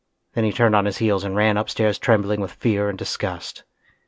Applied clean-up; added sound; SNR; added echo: none; none; none; none.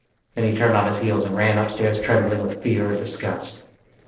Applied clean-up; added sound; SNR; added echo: neural separator model SepFormer DNS4.